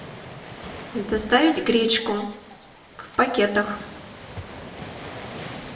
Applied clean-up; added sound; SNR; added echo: none; Waves, surf; 14 dB; reverberation time 0.7 s.